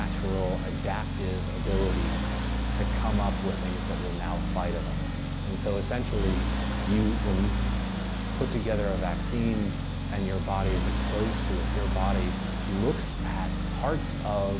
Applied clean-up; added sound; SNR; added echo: none; Accelerating, revving, vroom; -4 dB; none.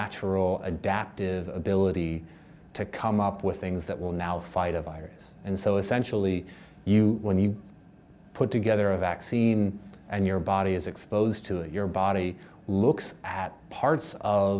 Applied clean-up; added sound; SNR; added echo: none; none; none; none.